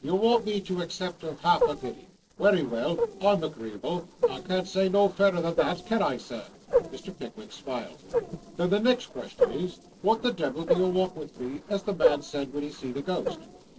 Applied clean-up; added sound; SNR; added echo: neural separator model SepFormer DNS4.